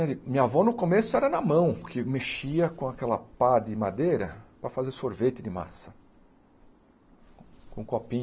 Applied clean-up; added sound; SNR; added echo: none; none; none; none.